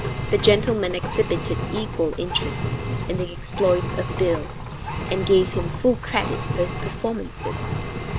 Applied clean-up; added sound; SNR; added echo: none; Engine; 4 dB; none.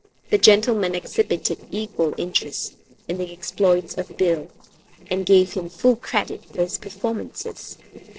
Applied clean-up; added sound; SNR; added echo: neural separator model SepFormer DNS4.